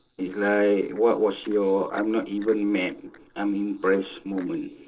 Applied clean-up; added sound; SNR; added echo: neural separator model SepFormer DNS4.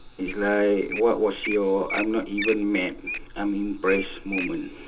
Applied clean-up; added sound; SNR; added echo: none; Wild animals; 10 dB; reverberation time 0.2 s.